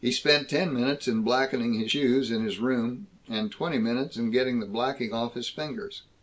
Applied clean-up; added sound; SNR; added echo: none; none; none; none.